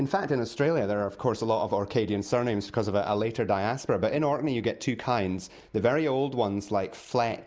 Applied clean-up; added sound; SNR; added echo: none; none; none; none.